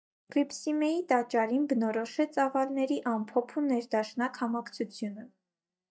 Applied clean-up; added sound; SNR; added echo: neural mask model DeepFilterNet 3.